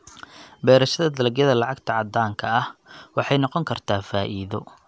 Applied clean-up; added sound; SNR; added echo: none; none; none; none.